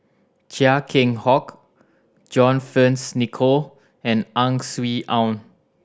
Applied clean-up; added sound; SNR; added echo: none; none; none; none.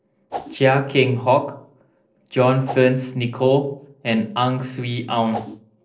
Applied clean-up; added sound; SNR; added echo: neural separator model SepFormer DNS4.